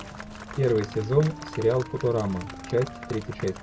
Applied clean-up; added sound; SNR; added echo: none; Wind instrument, woodwind instrument + Applause / Crowd; 13 dB; none.